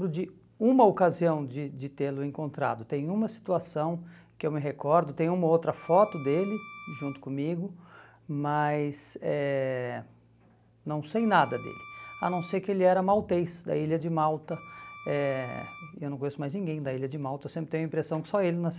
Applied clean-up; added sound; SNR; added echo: none; Wind instrument, woodwind instrument; 19 dB; none.